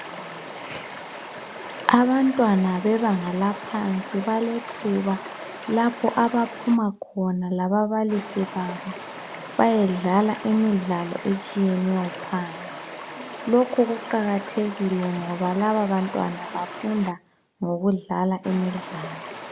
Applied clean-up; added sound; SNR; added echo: none; Stream; 12 dB; none.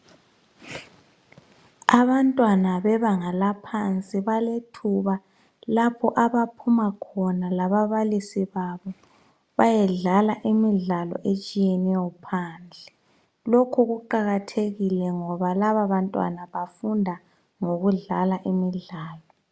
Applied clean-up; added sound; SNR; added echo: none; none; none; none.